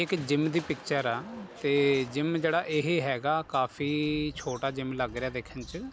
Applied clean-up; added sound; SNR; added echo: none; Crushing; 19 dB; none.